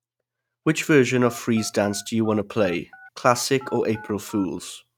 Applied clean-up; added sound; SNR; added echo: neural mask model RNNoise.